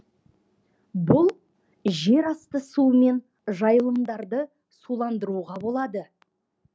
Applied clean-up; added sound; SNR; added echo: none; none; none; none.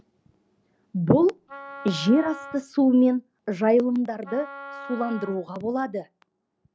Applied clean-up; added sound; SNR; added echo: none; Wind instrument, woodwind instrument; 16 dB; none.